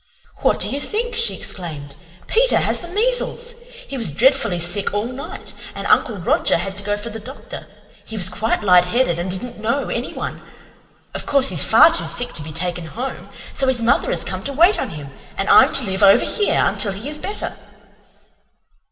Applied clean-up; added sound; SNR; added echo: none; none; none; reverberation time 1.8 s.